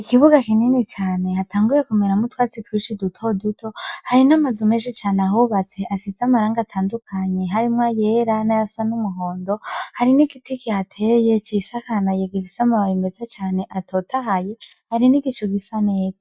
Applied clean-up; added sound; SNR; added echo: neural mask model DeepFilterNet 3.